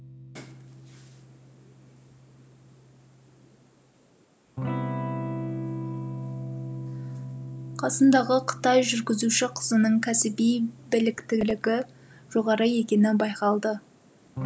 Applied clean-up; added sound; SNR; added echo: none; Electric guitar / Strum; 11 dB; none.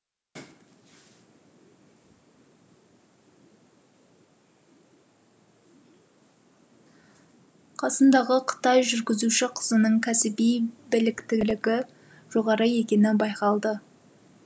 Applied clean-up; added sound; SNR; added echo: none; none; none; none.